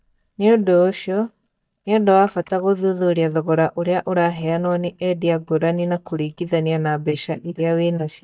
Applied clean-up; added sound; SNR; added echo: neural mask model DeepFilterNet 3.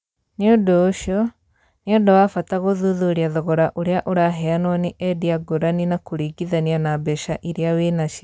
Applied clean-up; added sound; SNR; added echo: none; none; none; none.